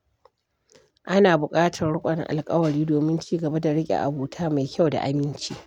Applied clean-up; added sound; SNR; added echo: none; none; none; none.